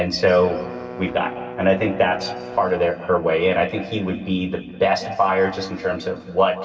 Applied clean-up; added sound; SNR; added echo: none; Bowed string instrument; 14 dB; reverberation time 2.2 s.